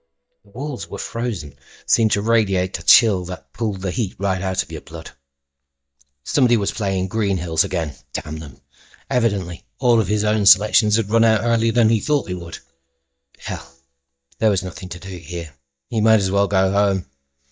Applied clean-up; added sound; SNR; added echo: neural mask model DeepFilterNet 3.